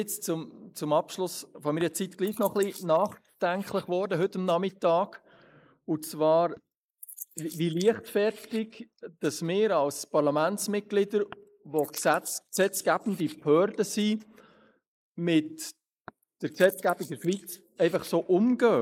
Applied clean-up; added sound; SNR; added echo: neural mask model Resemble Enhance denoiser.